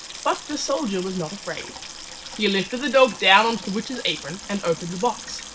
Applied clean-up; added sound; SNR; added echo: none; Sink (filling or washing) / Water tap, faucet; 14 dB; none.